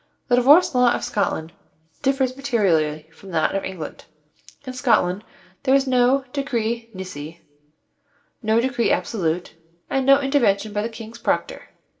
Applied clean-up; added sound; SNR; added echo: none; none; none; reverberation time 0.3 s.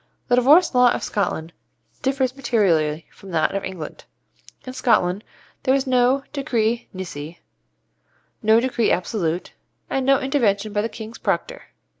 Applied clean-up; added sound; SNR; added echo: none; none; none; none.